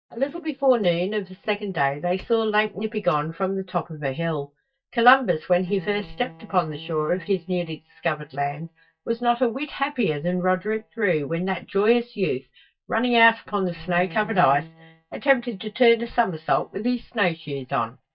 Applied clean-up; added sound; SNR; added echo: neural mask model DeepFilterNet 3.